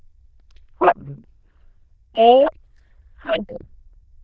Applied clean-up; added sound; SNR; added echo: neural diffusion model UNIVERSE++.